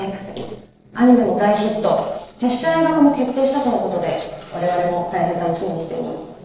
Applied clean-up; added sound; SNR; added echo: neural separator model SepFormer DNS4.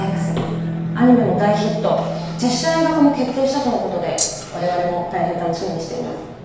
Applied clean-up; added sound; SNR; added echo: none; Rattle (instrument); 5 dB; reverberation time 1.0 s.